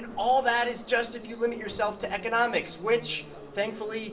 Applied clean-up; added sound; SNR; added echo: none; Subway, metro, underground; 15 dB; reverberation time 0.7 s.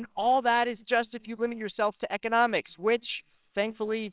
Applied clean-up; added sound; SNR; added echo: neural separator model SepFormer WHAMR!.